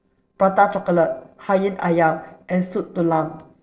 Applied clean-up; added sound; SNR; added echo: neural separator model SepFormer DNS4.